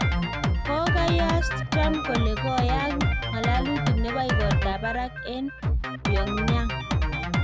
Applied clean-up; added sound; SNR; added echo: none; Drum kit; -5 dB; none.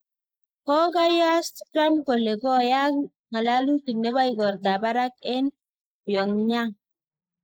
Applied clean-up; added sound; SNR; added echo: neural mask model Resemble Enhance denoiser.